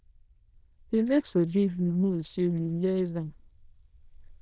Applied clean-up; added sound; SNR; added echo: neural diffusion model UNIVERSE++.